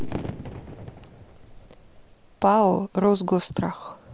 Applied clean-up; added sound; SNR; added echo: none; Fireworks; 12 dB; none.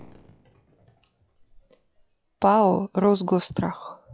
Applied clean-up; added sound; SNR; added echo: classical method log-MMSE.